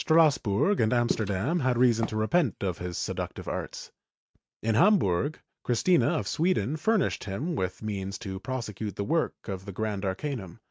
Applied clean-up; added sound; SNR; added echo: neural mask model RNNoise.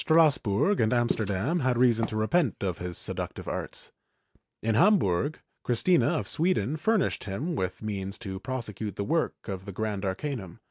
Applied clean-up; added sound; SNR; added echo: none; Walk, footsteps; 11 dB; none.